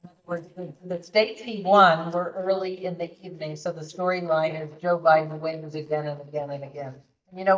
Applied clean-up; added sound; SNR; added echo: neural mask model DeepFilterNet 3.